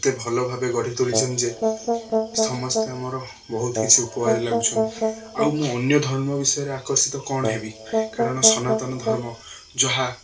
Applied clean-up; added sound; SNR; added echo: none; Brass instrument; 1 dB; reverberation time 0.3 s.